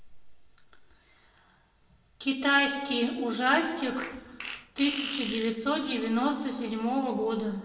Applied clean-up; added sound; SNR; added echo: none; Fart; 10 dB; reverberation time 1.2 s.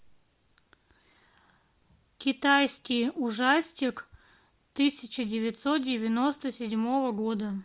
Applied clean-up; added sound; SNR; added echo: none; none; none; none.